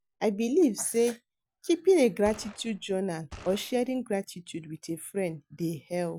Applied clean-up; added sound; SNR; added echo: none; Gunshot, gunfire; 18 dB; none.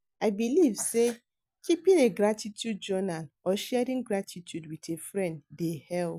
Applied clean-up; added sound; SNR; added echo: none; none; none; none.